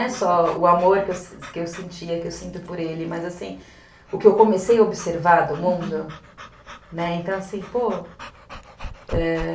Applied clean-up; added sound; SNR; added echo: none; Dog / Breathing; 17 dB; reverberation time 0.3 s.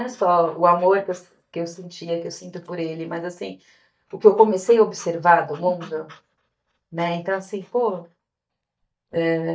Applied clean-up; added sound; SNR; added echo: neural mask model DeepFilterNet 3.